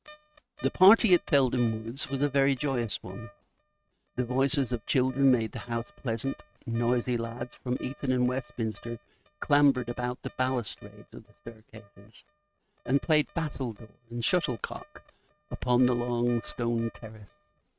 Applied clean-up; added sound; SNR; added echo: neural mask model RNNoise.